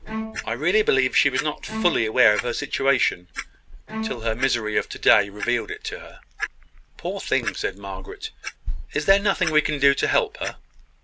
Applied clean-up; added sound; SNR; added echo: none; Bowed string instrument + Clock; 11 dB; none.